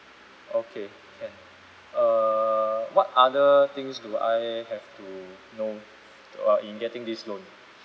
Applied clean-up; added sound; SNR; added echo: none; none; none; none.